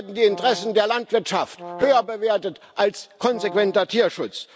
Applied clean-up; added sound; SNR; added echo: none; Brass instrument; 17 dB; none.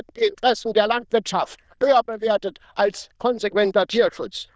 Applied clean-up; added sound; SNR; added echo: neural diffusion model UNIVERSE++.